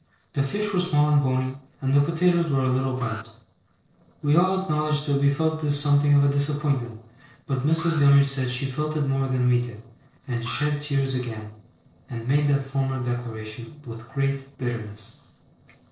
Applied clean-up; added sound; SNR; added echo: neural separator model SepFormer DNS4.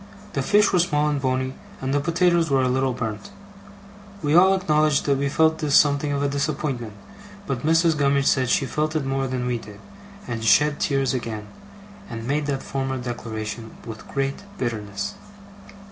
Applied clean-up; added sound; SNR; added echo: none; none; none; none.